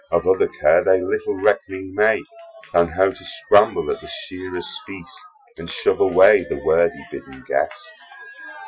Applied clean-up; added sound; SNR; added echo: classical method Wiener filter.